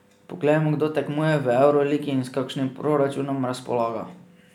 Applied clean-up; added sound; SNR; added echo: none; none; none; none.